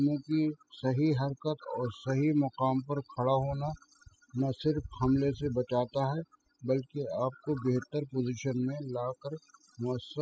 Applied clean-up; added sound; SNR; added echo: classical method spectral subtraction.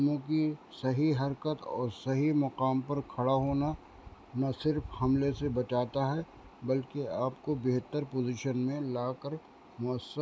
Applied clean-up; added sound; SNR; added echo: none; none; none; none.